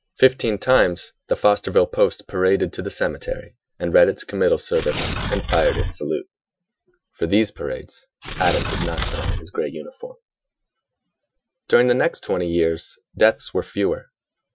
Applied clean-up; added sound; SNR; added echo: classical method Wiener filter.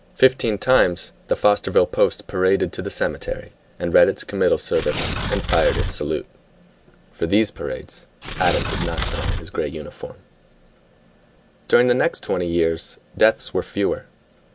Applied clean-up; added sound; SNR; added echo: none; Tearing; 3 dB; none.